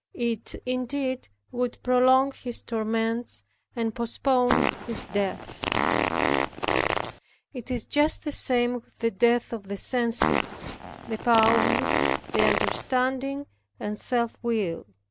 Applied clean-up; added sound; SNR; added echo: none; Fart; -1 dB; none.